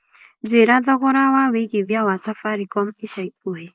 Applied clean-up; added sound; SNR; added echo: neural mask model Resemble Enhance denoiser.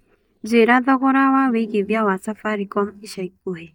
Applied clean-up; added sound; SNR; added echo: neural mask model DeepFilterNet 3.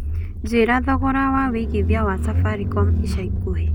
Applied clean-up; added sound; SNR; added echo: none; Engine / Car; -1 dB; none.